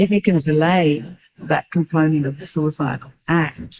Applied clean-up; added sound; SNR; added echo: neural mask model Resemble Enhance denoiser.